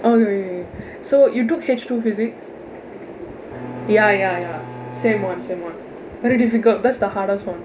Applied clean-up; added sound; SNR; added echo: none; Bowed string instrument; 14 dB; none.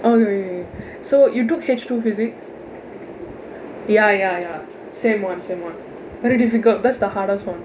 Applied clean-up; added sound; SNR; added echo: none; none; none; none.